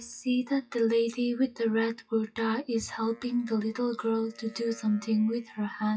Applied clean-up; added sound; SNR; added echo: classical method WPE with log-MMSE.